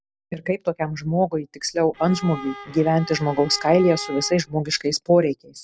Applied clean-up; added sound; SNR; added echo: none; Bowed string instrument; 16 dB; none.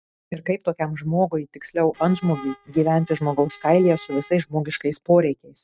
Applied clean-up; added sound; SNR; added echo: neural mask model RNNoise.